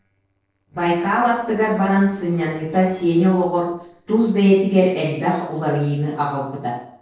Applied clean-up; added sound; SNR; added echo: neural separator model SepFormer DNS4.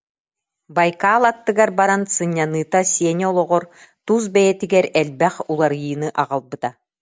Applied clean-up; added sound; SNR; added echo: none; none; none; none.